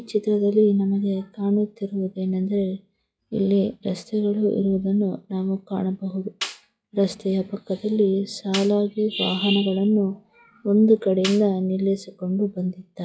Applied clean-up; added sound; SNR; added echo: classical method log-MMSE.